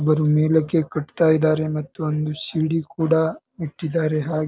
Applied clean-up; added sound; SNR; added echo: none; none; none; none.